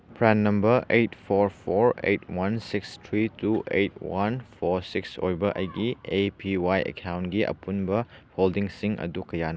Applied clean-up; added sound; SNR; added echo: none; none; none; none.